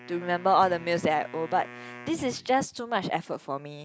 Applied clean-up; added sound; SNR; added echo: none; Wind instrument, woodwind instrument + Thump, thud; 19 dB; none.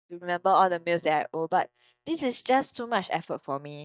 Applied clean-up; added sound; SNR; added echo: neural mask model DeepFilterNet 3.